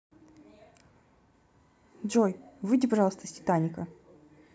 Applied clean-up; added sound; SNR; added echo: none; none; none; none.